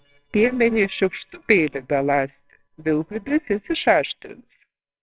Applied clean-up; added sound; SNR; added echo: neural separator model SepFormer WHAMR!.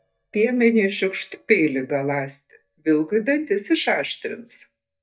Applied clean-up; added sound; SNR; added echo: neural mask model DeepFilterNet 3.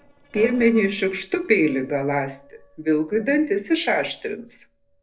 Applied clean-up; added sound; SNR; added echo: neural separator model SepFormer DNS4.